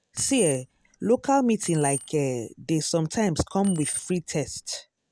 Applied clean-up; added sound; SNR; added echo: none; Keys jangling; 4 dB; none.